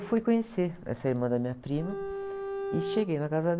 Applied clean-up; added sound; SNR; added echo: none; Bowed string instrument; 6 dB; none.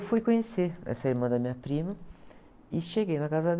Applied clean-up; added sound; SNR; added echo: none; none; none; none.